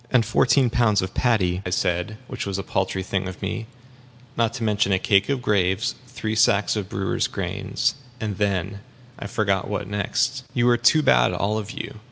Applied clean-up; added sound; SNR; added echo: none; none; none; none.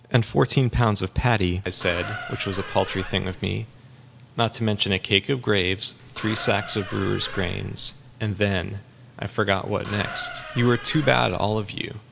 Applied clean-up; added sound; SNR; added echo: none; Squeak; 12 dB; none.